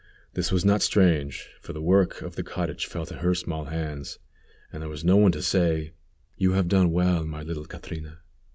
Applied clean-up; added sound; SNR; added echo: none; none; none; none.